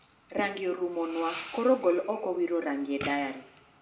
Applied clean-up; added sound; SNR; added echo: none; Fireworks; 15 dB; reverberation time 0.6 s.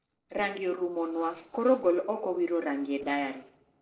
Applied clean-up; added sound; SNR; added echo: neural separator model SepFormer DNS4.